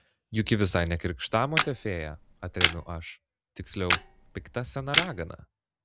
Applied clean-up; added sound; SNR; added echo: none; Camera; -1 dB; none.